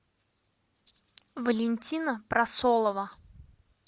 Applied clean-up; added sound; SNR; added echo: none; none; none; none.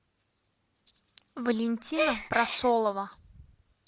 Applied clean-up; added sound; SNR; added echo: none; Gasp; 1 dB; none.